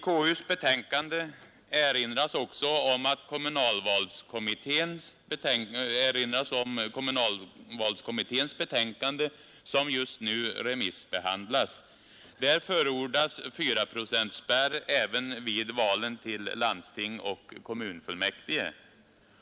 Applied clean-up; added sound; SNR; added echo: none; none; none; none.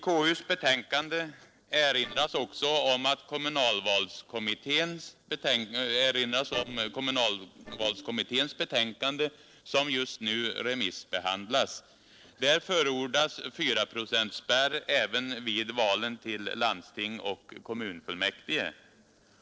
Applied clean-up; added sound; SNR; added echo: neural separator model SepFormer DNS4.